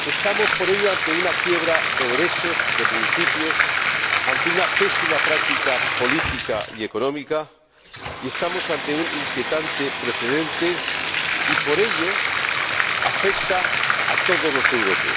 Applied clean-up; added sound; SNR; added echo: none; Bathtub (filling or washing); -4 dB; none.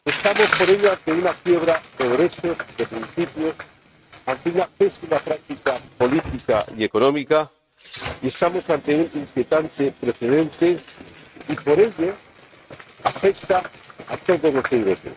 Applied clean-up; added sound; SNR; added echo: neural mask model RNNoise.